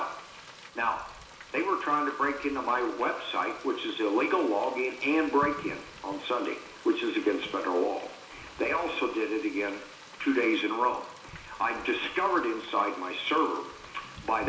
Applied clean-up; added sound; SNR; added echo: none; Frying (food); 19 dB; reverberation time 0.7 s.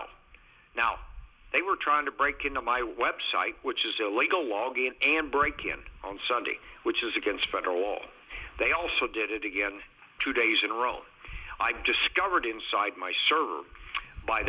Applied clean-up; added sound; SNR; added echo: none; none; none; none.